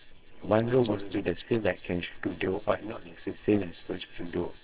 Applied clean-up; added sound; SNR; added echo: neural separator model SepFormer WHAMR!.